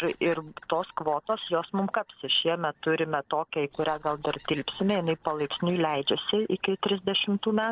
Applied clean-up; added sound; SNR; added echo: neural separator model SepFormer DNS4.